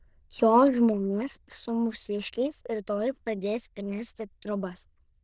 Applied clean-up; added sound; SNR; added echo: neural diffusion model UNIVERSE++.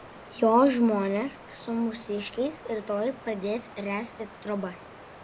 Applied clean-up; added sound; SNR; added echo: none; Water; 18 dB; none.